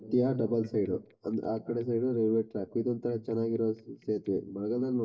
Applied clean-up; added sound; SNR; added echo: neural mask model DeepFilterNet 3.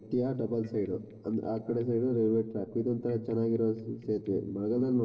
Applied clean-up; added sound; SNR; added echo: neural separator model SepFormer DNS4.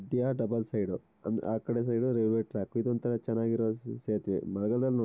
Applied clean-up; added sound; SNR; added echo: none; none; none; none.